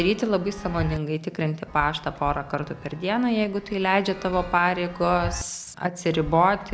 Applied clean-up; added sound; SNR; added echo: none; Chime; 14 dB; none.